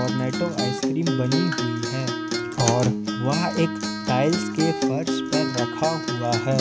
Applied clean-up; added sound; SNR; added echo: none; Acoustic guitar; 1 dB; none.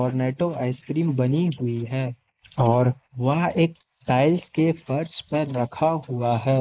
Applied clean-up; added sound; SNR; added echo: neural mask model Resemble Enhance denoiser.